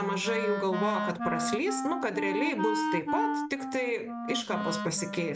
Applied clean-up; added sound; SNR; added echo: none; Wind instrument, woodwind instrument; 2 dB; none.